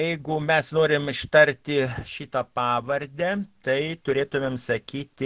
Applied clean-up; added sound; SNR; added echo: none; none; none; none.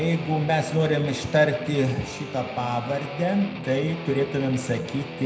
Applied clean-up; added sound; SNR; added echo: none; Guitar; 11 dB; reverberation time 0.8 s.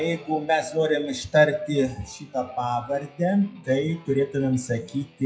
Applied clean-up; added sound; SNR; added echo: classical method WPE with log-MMSE.